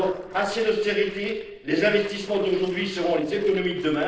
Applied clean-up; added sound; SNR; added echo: neural separator model SepFormer DNS4.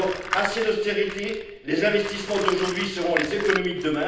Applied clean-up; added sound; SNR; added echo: none; Tools; 8 dB; reverberation time 0.9 s.